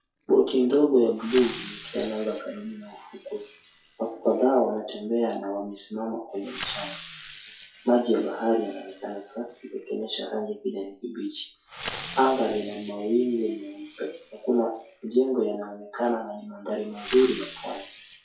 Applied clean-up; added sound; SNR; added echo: classical method WPE with log-MMSE.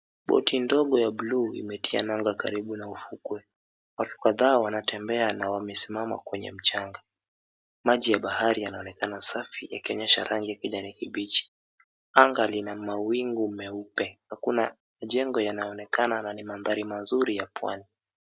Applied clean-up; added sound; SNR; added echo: none; none; none; none.